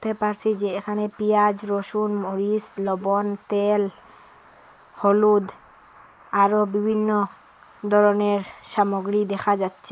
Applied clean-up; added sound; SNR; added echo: neural mask model Resemble Enhance denoiser.